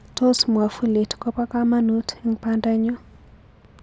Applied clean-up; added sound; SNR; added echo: none; none; none; none.